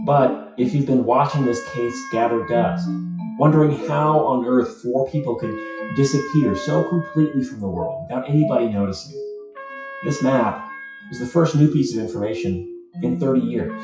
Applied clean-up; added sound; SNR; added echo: classical method WPE with log-MMSE.